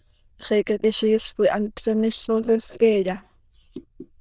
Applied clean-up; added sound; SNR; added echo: neural diffusion model UNIVERSE++.